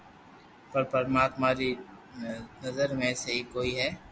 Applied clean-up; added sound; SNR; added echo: none; none; none; none.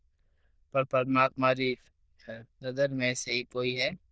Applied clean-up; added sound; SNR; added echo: neural diffusion model UNIVERSE++.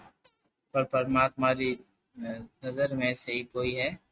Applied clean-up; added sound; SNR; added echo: neural mask model RNNoise.